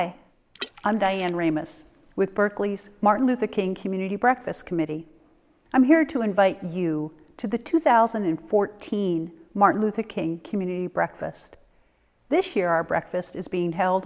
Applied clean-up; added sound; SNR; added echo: neural mask model Resemble Enhance denoiser.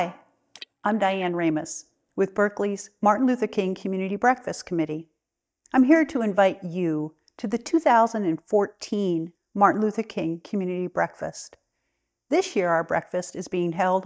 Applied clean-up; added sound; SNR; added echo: neural mask model DeepFilterNet 3.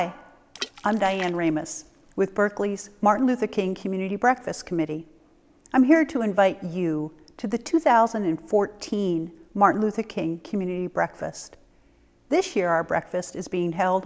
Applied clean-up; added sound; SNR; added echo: none; Water / Splash, splatter; 19 dB; none.